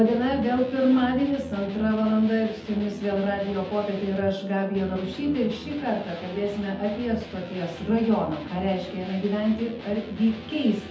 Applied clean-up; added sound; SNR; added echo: none; Electric guitar; 15 dB; reverberation time 0.6 s.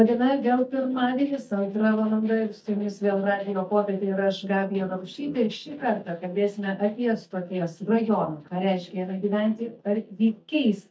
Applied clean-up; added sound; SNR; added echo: neural mask model DeepFilterNet 3.